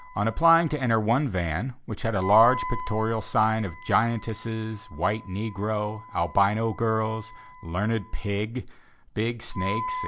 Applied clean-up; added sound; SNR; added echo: none; Wind instrument, woodwind instrument; 13 dB; none.